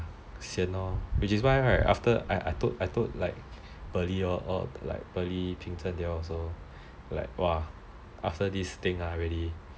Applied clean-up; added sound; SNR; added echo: none; none; none; none.